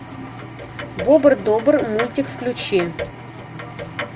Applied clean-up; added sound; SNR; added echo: none; Clock; 13 dB; none.